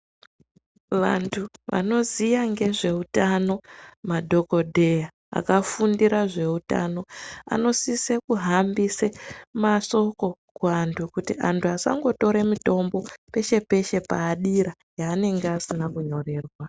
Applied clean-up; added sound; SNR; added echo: none; none; none; none.